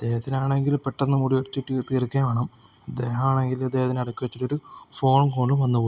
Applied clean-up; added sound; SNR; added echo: none; none; none; none.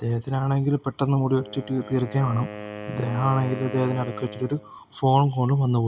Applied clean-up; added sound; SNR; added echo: none; Wind instrument, woodwind instrument; 15 dB; none.